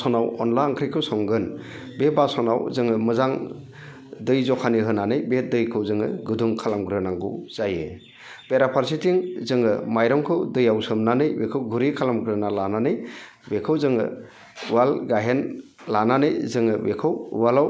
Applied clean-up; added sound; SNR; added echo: none; none; none; none.